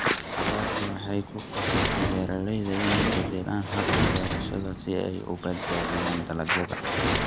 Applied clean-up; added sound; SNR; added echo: none; Sliding door; -1 dB; none.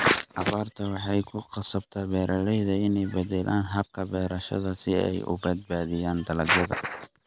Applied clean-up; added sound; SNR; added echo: none; none; none; none.